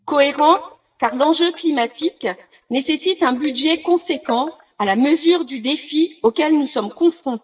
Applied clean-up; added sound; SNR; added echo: neural mask model DeepFilterNet 3.